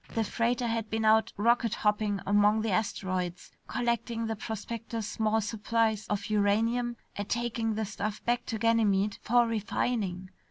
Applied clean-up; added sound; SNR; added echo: none; Fart; 19 dB; none.